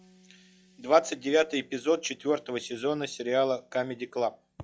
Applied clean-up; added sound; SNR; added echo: classical method log-MMSE.